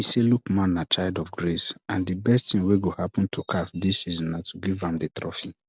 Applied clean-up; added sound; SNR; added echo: none; none; none; none.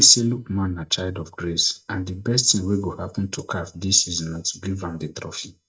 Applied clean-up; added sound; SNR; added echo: neural mask model DeepFilterNet 3.